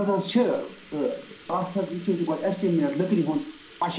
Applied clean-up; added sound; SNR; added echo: none; Sink (filling or washing) / Liquid; 18 dB; reverberation time 0.5 s.